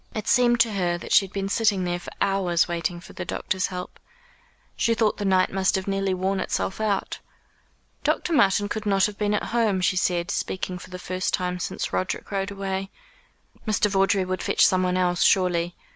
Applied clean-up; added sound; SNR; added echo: none; none; none; none.